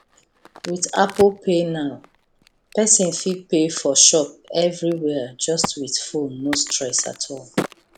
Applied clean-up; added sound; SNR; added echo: none; Crack; 14 dB; none.